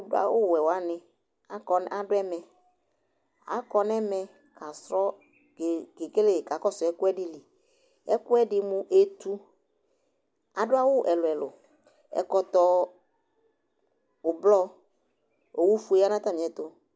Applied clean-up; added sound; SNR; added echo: none; none; none; none.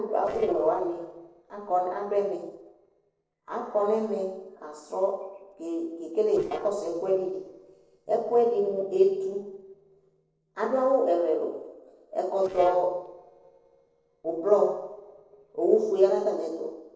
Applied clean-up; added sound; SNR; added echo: neural separator model SepFormer DNS4.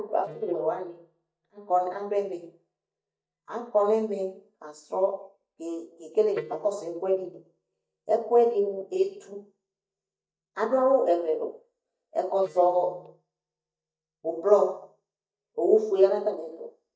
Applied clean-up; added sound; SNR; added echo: neural mask model DeepFilterNet 3.